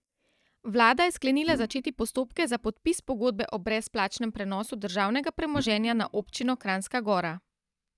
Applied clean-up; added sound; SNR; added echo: neural mask model DeepFilterNet 3.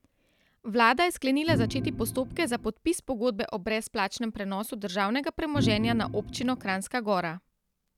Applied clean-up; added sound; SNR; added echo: none; Organ; 3 dB; none.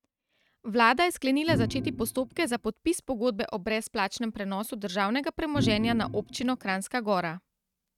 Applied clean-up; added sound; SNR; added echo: neural mask model RNNoise.